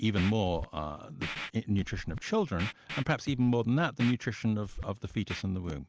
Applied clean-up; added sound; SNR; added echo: none; Scratching (performance technique); 12 dB; none.